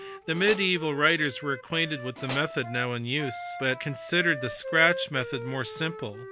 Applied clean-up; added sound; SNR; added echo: none; Tools + Wind instrument, woodwind instrument; 11 dB; none.